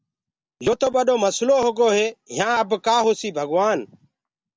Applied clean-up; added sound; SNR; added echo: none; none; none; none.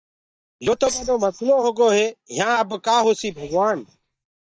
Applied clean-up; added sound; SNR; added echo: neural mask model DeepFilterNet 3.